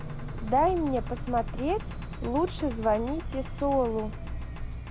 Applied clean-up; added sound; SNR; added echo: none; Engine; 5 dB; none.